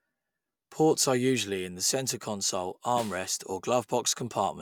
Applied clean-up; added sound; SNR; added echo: none; Snare drum; 19 dB; none.